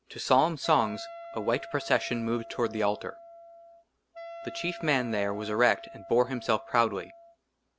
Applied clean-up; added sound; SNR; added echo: none; Wind instrument, woodwind instrument; 15 dB; none.